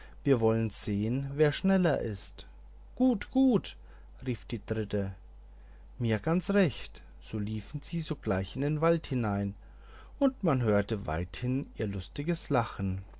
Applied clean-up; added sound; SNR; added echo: none; none; none; none.